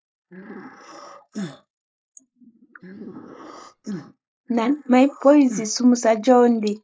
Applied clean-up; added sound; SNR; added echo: neural mask model Resemble Enhance denoiser.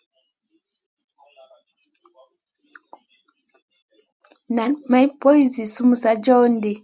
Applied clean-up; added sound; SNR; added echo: none; none; none; none.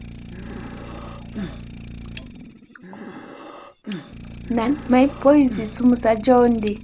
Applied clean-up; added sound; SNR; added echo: none; Idling + Breathing; 13 dB; none.